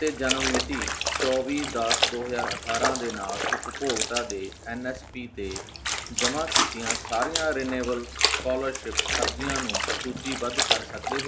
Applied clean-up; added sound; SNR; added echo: none; Trickle, dribble / Splash, splatter; -2 dB; none.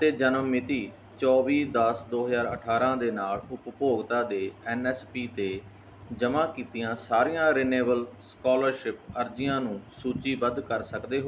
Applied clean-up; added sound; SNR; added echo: none; none; none; none.